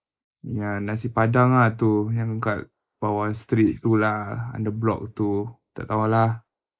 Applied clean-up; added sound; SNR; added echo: neural mask model Resemble Enhance denoiser.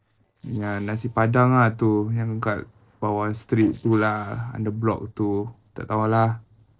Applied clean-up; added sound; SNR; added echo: neural separator model SepFormer DNS4.